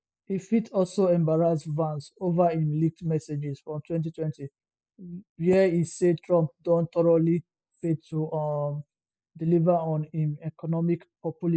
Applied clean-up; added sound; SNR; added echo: neural mask model Resemble Enhance denoiser.